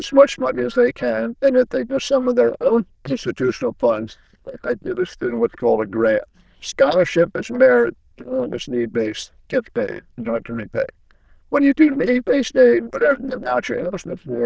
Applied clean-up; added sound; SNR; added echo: neural diffusion model UNIVERSE++.